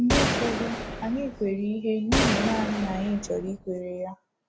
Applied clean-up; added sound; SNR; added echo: none; Gunshot, gunfire; 1 dB; none.